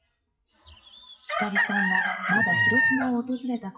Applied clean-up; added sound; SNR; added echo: classical method WPE with log-MMSE.